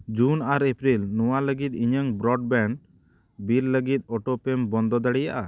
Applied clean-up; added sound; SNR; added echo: none; none; none; none.